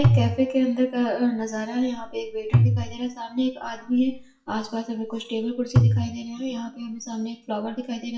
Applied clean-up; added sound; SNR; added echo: classical method WPE with log-MMSE.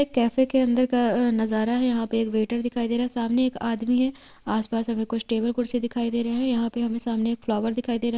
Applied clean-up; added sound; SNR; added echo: none; none; none; none.